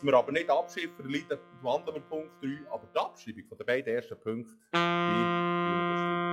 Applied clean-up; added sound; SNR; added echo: classical method log-MMSE.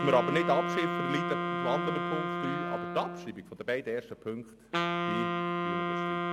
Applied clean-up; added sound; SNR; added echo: none; Wind instrument, woodwind instrument; -1 dB; none.